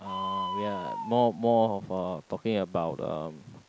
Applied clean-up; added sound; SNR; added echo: none; Bird; 10 dB; none.